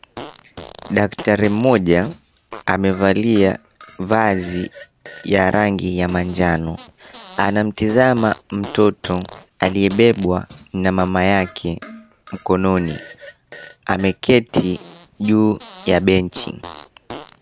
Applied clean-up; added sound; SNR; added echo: none; Fart; 19 dB; none.